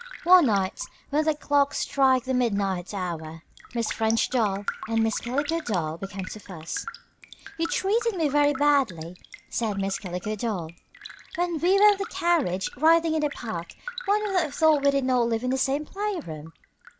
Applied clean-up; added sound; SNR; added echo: none; Raindrop; 16 dB; none.